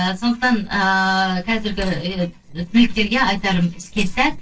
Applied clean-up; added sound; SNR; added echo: neural separator model SepFormer DNS4.